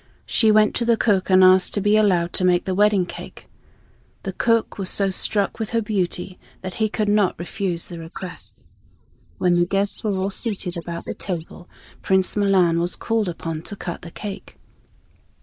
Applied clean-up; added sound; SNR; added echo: neural mask model Resemble Enhance denoiser.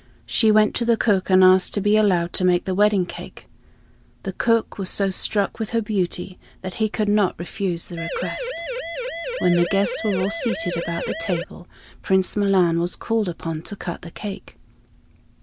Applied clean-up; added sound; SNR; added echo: none; Siren; 6 dB; none.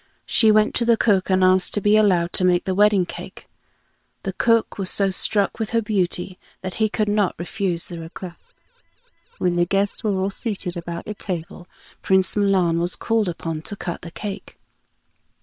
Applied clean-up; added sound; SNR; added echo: neural separator model SepFormer WHAM!.